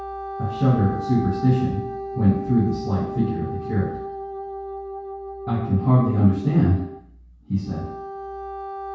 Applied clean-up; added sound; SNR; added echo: none; Wind instrument, woodwind instrument; 10 dB; reverberation time 0.6 s.